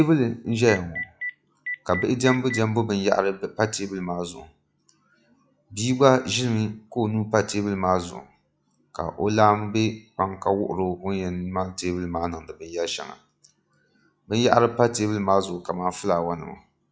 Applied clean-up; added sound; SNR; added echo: classical method log-MMSE.